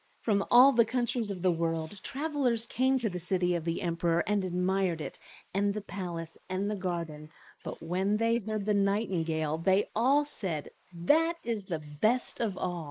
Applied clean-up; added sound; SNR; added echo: neural mask model Resemble Enhance denoiser.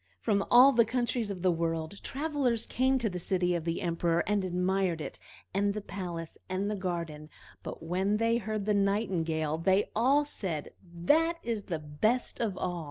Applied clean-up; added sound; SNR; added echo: none; none; none; none.